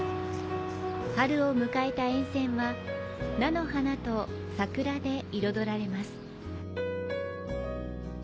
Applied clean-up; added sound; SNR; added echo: none; none; none; none.